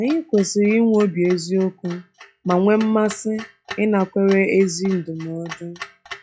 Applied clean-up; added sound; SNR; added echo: classical method log-MMSE.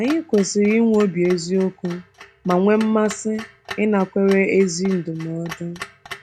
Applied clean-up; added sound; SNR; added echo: none; Clock; 18 dB; none.